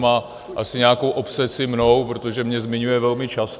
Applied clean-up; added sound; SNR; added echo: none; none; none; none.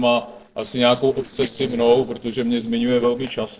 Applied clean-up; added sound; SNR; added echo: neural separator model SepFormer DNS4.